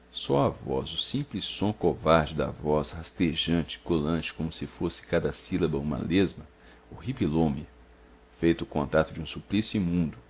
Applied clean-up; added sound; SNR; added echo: none; none; none; none.